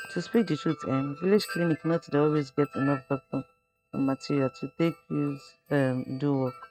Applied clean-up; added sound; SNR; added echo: neural mask model RNNoise.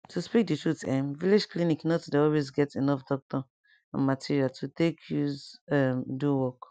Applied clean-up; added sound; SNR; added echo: none; none; none; none.